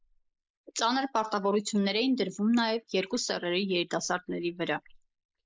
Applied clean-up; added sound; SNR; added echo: neural mask model Resemble Enhance denoiser.